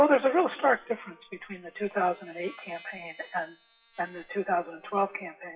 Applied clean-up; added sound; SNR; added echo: classical method WPE with log-MMSE.